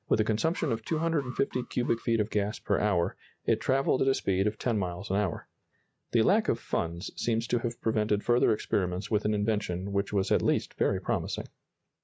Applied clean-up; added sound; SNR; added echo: neural mask model RNNoise.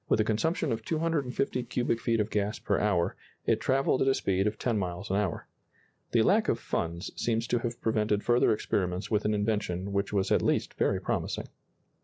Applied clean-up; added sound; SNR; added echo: neural separator model SepFormer DNS4.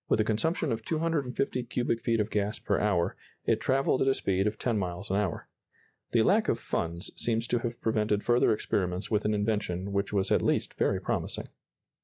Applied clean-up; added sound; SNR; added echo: neural mask model DeepFilterNet 3.